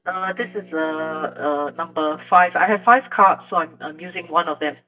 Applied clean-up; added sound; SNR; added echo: neural mask model DeepFilterNet 3.